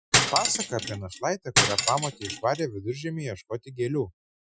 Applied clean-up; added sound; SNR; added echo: classical method Wiener filter.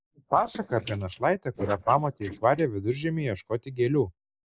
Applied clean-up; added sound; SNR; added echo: neural mask model Resemble Enhance denoiser.